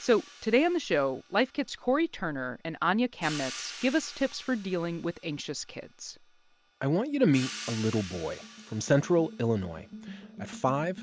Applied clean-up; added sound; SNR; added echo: none; Hi-hat; 18 dB; none.